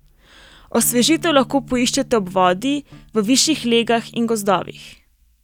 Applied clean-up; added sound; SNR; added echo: neural mask model DeepFilterNet 3.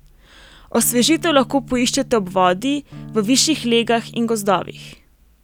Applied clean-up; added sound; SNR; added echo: none; Electric guitar / Strum; 18 dB; none.